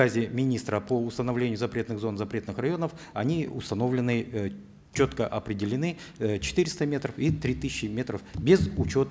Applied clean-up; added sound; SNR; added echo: none; none; none; none.